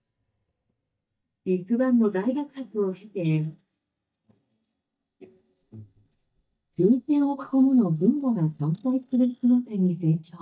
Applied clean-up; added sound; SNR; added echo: neural mask model DeepFilterNet 3.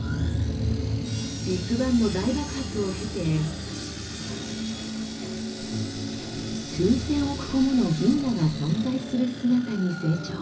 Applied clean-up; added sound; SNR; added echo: none; Sawing; 14 dB; reverberation time 0.4 s.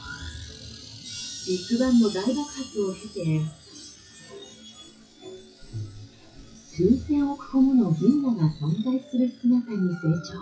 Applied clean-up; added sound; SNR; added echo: classical method WPE with log-MMSE.